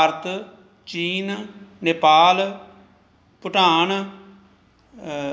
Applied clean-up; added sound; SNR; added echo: none; none; none; none.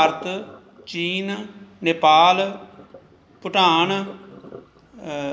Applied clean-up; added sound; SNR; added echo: none; Sink (filling or washing); 20 dB; none.